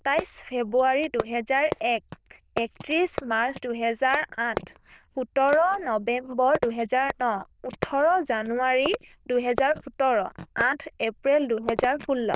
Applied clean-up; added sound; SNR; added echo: neural diffusion model UNIVERSE++.